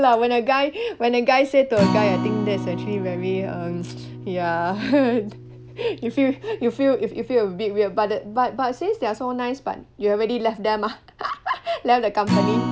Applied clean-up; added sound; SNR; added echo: none; Acoustic guitar; 8 dB; none.